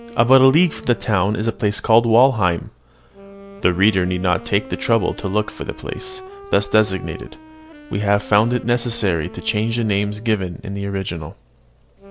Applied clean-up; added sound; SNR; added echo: none; Wind instrument, woodwind instrument; 19 dB; none.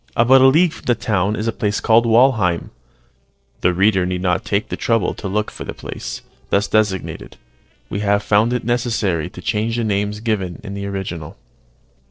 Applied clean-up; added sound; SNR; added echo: neural separator model SepFormer DNS4.